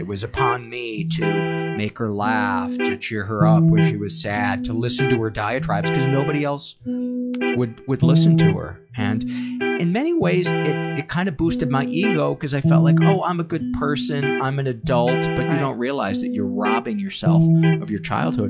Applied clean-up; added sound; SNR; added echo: classical method log-MMSE.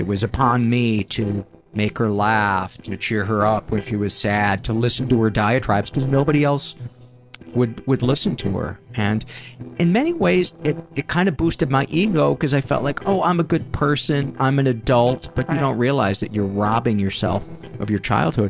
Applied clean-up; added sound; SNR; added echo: neural separator model SepFormer DNS4.